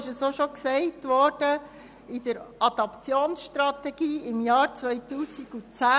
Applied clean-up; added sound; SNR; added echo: none; none; none; none.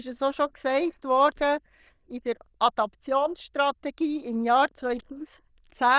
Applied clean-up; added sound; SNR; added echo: neural diffusion model UNIVERSE++.